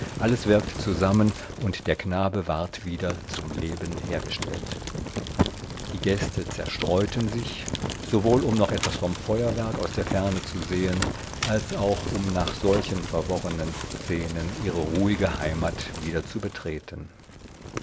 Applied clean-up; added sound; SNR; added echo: none; Fire; 6 dB; none.